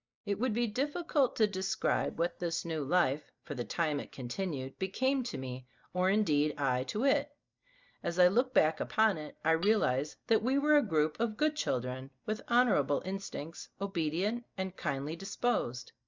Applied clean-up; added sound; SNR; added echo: neural mask model DeepFilterNet 3.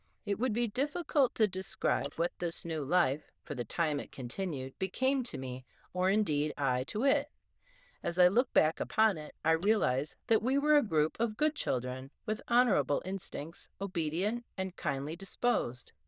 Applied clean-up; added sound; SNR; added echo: neural diffusion model UNIVERSE++.